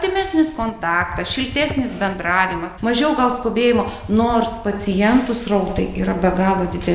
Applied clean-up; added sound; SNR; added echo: none; Computer keyboard; 19 dB; none.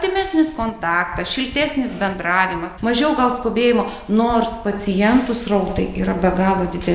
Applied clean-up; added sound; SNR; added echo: none; none; none; none.